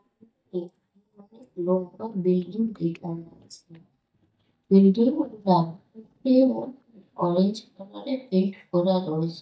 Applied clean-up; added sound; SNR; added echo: neural mask model DeepFilterNet 3.